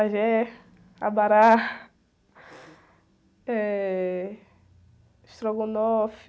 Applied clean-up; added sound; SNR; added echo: none; none; none; none.